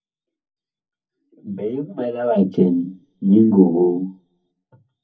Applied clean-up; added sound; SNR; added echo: none; none; none; reverberation time 0.3 s.